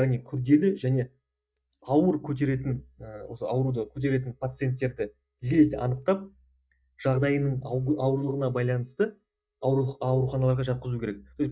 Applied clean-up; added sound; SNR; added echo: neural mask model DeepFilterNet 3.